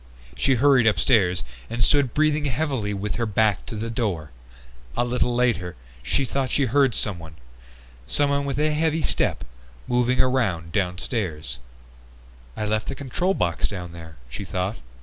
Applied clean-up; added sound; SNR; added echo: none; none; none; none.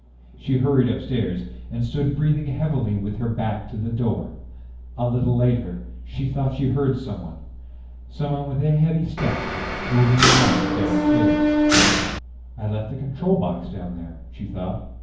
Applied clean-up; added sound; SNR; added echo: none; Mechanisms; -4 dB; reverberation time 0.9 s.